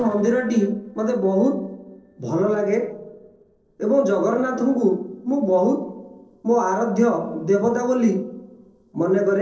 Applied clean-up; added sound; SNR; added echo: neural separator model SepFormer DNS4.